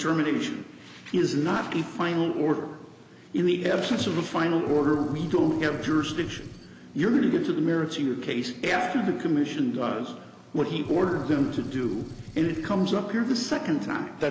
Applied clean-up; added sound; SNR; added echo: none; Gunshot, gunfire; 17 dB; none.